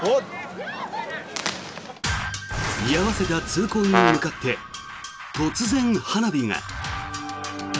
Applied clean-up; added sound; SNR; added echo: none; Brass instrument; 0 dB; none.